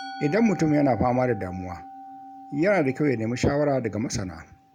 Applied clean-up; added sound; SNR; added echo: none; Musical instrument; 16 dB; none.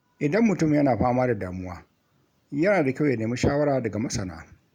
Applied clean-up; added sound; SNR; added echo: none; none; none; none.